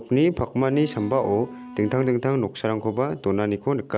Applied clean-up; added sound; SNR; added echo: none; Wind instrument, woodwind instrument; 19 dB; none.